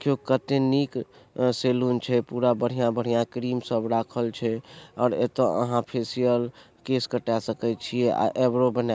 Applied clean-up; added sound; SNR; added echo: none; none; none; none.